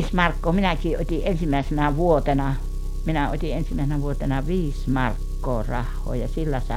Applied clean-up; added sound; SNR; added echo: none; Engine; 2 dB; none.